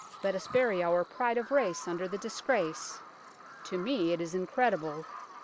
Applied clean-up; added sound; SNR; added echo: none; Bird vocalization, bird call, bird song; 14 dB; none.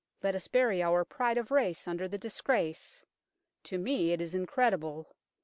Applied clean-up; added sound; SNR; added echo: none; none; none; none.